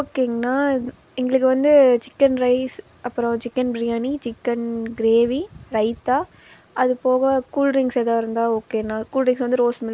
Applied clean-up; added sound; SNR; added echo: none; none; none; none.